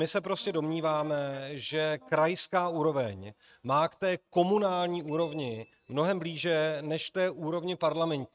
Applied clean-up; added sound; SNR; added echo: neural mask model RNNoise.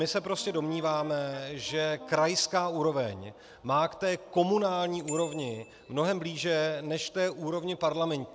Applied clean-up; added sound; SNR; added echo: none; Bicycle bell + Wind instrument, woodwind instrument; 20 dB; none.